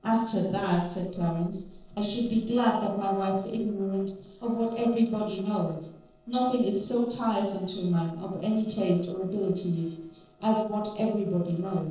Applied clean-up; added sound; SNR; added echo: neural separator model SepFormer DNS4.